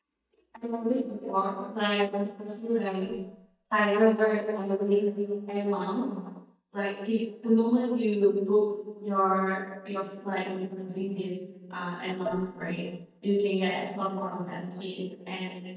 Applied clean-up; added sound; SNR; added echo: neural mask model DeepFilterNet 3.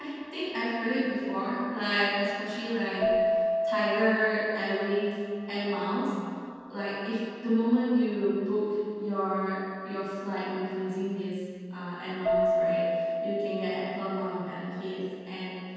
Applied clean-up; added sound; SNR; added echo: none; Keyboard (musical); 4 dB; reverberation time 2.1 s.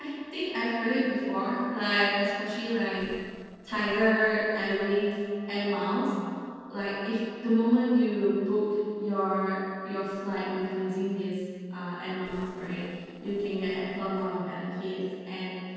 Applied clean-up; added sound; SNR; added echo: neural separator model SepFormer DNS4.